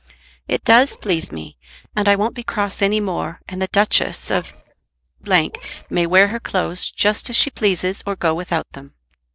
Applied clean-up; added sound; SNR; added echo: neural separator model SepFormer DNS4.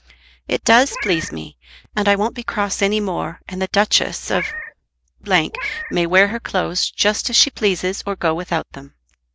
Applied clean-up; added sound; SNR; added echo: none; Meow; 11 dB; none.